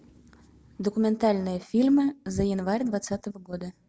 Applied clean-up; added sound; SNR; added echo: none; none; none; none.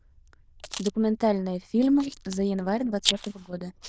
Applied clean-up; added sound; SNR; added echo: neural diffusion model UNIVERSE++.